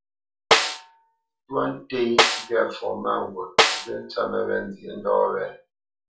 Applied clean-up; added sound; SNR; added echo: none; Snare drum; -3 dB; reverberation time 0.3 s.